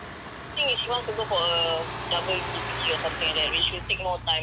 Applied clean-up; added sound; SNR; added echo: none; Truck; 6 dB; none.